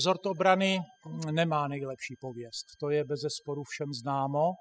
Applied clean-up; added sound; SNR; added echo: classical method spectral subtraction.